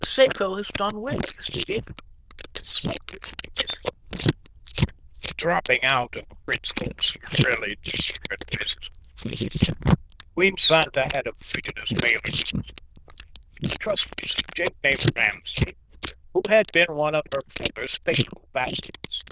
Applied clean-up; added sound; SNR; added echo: neural diffusion model UNIVERSE++.